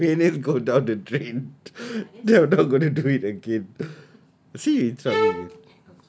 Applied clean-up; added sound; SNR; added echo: none; Bowed string instrument; 3 dB; none.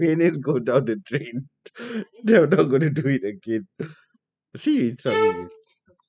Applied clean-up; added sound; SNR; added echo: classical method spectral subtraction.